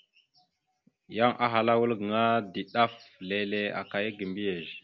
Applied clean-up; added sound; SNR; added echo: none; none; none; none.